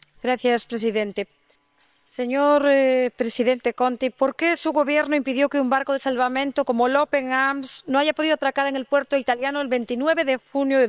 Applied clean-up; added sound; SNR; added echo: neural separator model SepFormer WHAM!.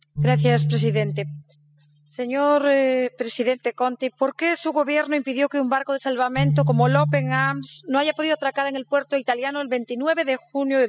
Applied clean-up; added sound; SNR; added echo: classical method spectral subtraction.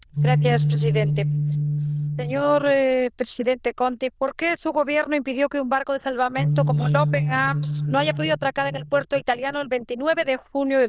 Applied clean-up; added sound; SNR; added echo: neural diffusion model UNIVERSE++.